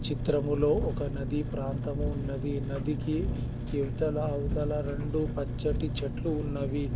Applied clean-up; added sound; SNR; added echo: none; Engine; 0 dB; none.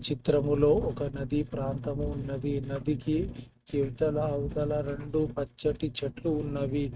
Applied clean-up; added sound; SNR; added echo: neural mask model RNNoise.